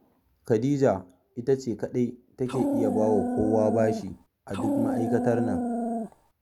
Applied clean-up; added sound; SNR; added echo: none; Dog; 1 dB; none.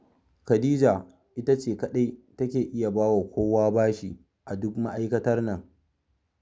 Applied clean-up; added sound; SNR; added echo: none; none; none; none.